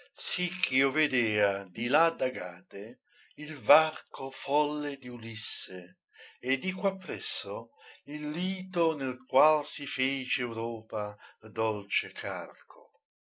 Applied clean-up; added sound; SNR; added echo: neural mask model Resemble Enhance denoiser.